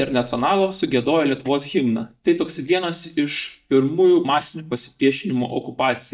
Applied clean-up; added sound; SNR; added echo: neural mask model DeepFilterNet 3.